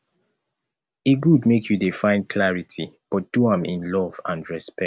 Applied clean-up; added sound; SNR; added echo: none; none; none; none.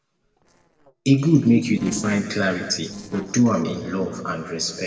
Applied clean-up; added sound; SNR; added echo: neural separator model SepFormer DNS4.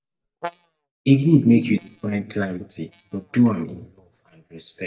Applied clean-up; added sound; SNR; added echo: neural mask model DeepFilterNet 3.